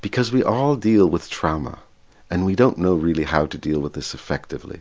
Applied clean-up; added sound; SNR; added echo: none; none; none; none.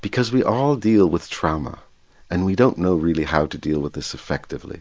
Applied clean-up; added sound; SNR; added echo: neural mask model Resemble Enhance denoiser.